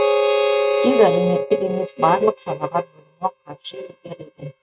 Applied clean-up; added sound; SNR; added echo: neural mask model RNNoise.